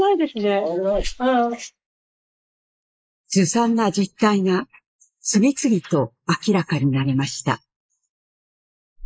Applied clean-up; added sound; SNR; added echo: neural mask model Resemble Enhance denoiser.